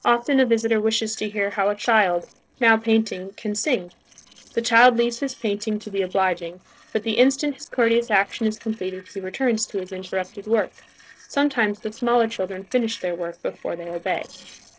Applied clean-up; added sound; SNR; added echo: neural separator model SepFormer DNS4.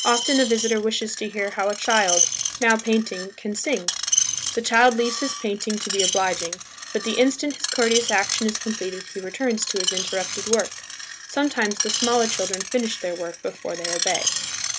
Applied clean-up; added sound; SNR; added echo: none; Screech; 4 dB; none.